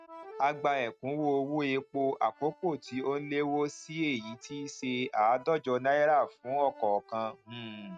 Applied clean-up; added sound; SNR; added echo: neural mask model RNNoise.